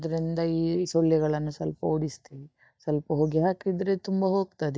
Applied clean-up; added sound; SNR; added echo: neural mask model DeepFilterNet 3.